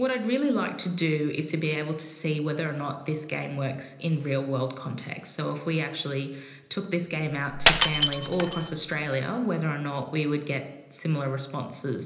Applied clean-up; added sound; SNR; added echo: none; Shatter; -1 dB; reverberation time 1.0 s.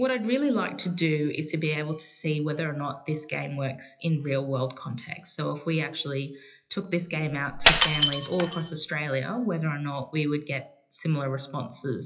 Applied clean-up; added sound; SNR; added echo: classical method WPE with log-MMSE.